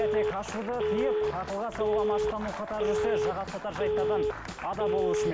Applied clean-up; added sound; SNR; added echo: none; Telephone; -3 dB; none.